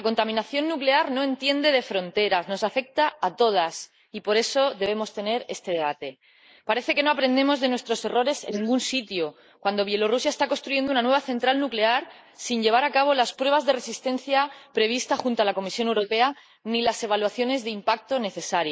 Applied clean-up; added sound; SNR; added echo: neural mask model Resemble Enhance denoiser.